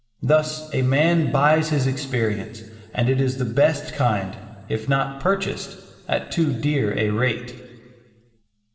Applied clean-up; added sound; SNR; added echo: none; none; none; reverberation time 1.7 s.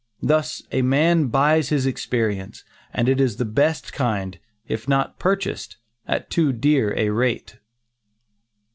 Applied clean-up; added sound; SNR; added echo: none; none; none; none.